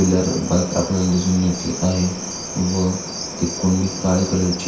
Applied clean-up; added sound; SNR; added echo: none; Cricket; 11 dB; reverberation time 0.6 s.